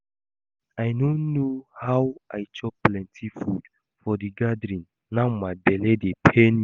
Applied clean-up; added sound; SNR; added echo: none; none; none; none.